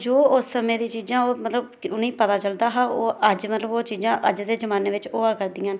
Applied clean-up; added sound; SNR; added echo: none; none; none; none.